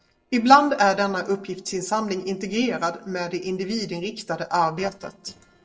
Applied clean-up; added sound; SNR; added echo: neural separator model SepFormer DNS4.